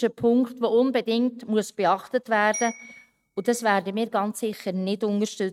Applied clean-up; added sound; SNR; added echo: neural mask model RNNoise.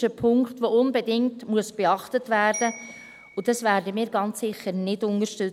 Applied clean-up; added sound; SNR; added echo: none; Bell; 16 dB; none.